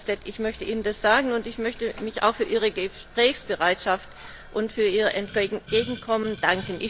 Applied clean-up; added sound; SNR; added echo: none; Boiling; 18 dB; none.